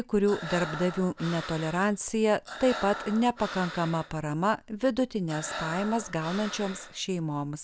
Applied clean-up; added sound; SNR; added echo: none; Breathing; 11 dB; none.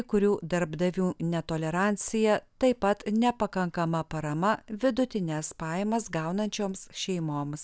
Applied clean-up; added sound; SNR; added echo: none; none; none; none.